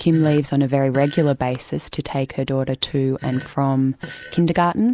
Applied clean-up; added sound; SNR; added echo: none; Fart; 18 dB; none.